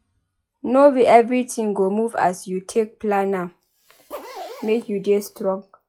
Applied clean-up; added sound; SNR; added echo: classical method log-MMSE.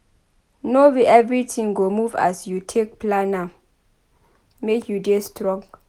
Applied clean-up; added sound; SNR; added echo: none; none; none; none.